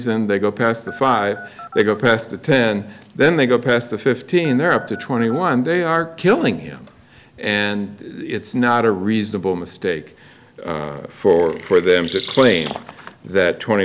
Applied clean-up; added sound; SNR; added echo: none; Chirp, tweet + Telephone; 15 dB; none.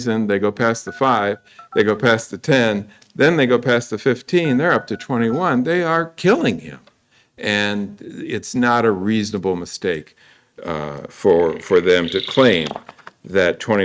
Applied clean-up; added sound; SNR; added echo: neural mask model RNNoise.